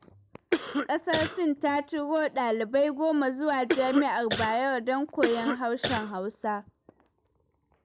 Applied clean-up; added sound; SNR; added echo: none; Cough; 3 dB; none.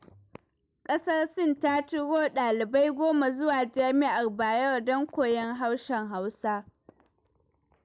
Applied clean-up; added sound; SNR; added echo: none; none; none; none.